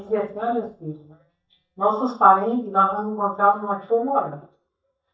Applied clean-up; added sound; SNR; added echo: neural mask model DeepFilterNet 3.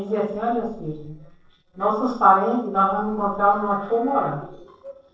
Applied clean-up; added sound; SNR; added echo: neural separator model SepFormer DNS4.